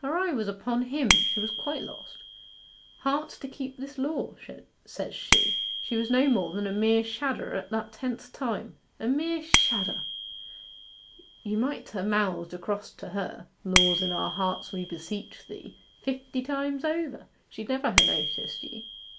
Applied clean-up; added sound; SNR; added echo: none; Bicycle bell; 2 dB; none.